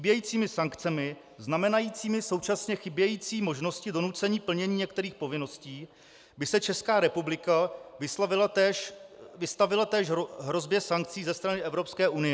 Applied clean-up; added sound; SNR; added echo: none; none; none; none.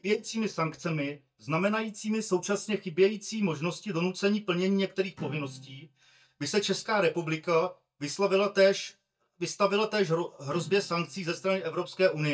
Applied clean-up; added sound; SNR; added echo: neural mask model DeepFilterNet 3.